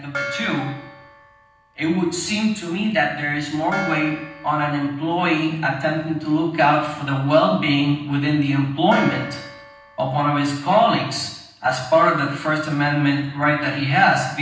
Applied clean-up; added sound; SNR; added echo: none; Gong; 15 dB; reverberation time 0.9 s.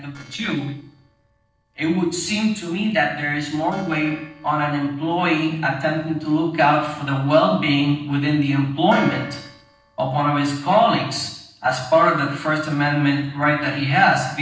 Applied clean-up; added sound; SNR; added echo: neural separator model SepFormer DNS4.